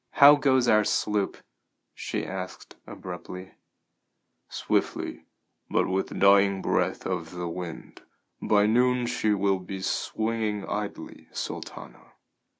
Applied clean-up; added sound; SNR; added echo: none; none; none; none.